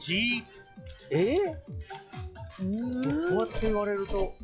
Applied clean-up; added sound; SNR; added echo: classical method log-MMSE.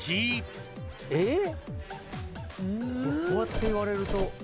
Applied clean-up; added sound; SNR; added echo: none; none; none; none.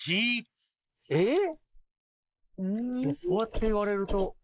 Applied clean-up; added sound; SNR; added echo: neural mask model Resemble Enhance denoiser.